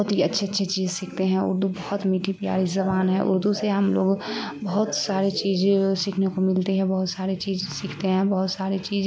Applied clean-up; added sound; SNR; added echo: none; none; none; none.